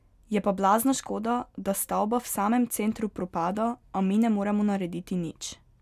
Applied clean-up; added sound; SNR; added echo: none; none; none; none.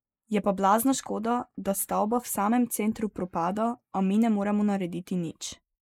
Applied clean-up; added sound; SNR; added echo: neural mask model Resemble Enhance denoiser.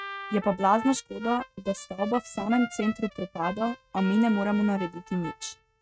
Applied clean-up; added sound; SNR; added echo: neural mask model RNNoise.